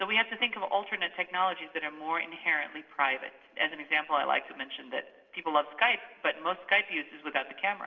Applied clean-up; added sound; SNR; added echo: none; none; none; reverberation time 1.3 s.